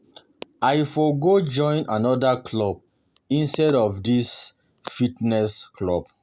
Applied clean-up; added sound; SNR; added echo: none; none; none; none.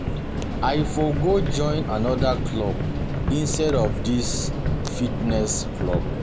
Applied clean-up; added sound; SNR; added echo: none; Subway, metro, underground; 0 dB; none.